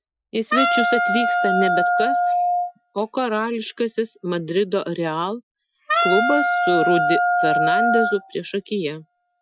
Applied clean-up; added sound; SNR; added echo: classical method Wiener filter.